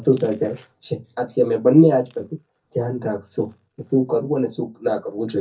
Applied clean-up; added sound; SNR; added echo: neural mask model DeepFilterNet 3.